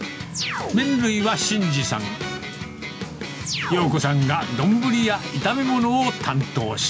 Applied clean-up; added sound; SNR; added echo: none; none; none; none.